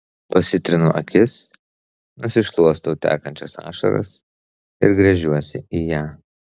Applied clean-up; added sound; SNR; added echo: none; none; none; none.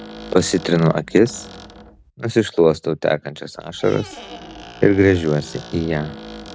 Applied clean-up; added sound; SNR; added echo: none; Squeak; 18 dB; none.